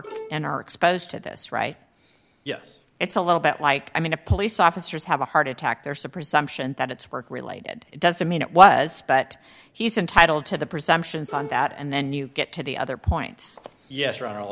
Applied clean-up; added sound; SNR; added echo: none; Bowed string instrument; 16 dB; none.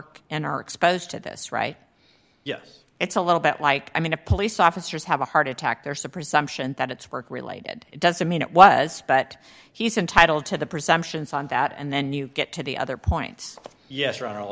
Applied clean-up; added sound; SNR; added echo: none; none; none; none.